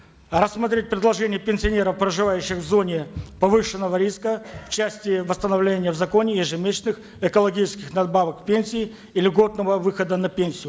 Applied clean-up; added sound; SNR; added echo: none; none; none; none.